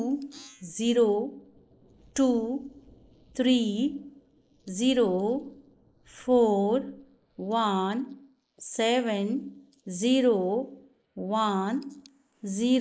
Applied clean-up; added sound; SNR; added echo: neural mask model Resemble Enhance denoiser.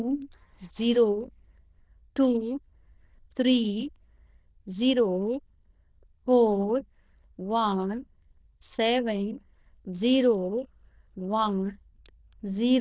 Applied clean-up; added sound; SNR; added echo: neural diffusion model UNIVERSE++.